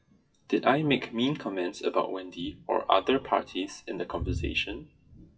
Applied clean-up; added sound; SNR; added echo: classical method WPE with log-MMSE.